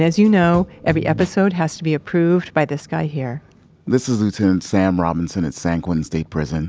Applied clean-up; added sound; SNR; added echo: none; none; none; none.